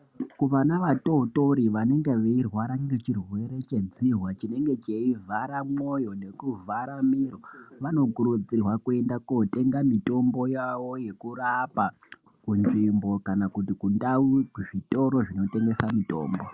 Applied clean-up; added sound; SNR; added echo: none; none; none; none.